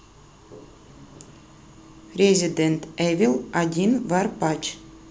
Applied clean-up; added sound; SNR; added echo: none; none; none; none.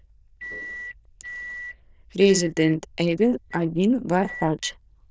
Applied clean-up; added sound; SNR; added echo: neural diffusion model UNIVERSE++.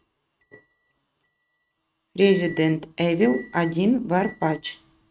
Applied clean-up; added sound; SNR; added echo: neural mask model RNNoise.